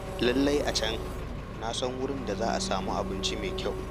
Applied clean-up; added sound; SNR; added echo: none; Engine; 3 dB; none.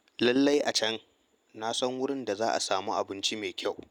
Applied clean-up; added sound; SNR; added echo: none; none; none; none.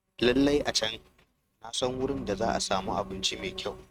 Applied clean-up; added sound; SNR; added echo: neural mask model RNNoise.